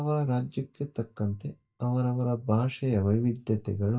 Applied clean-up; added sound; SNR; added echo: neural mask model DeepFilterNet 3.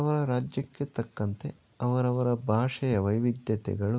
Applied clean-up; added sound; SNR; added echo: none; none; none; none.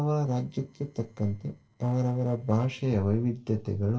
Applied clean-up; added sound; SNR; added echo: neural separator model SepFormer DNS4.